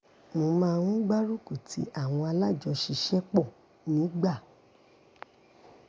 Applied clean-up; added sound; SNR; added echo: none; none; none; none.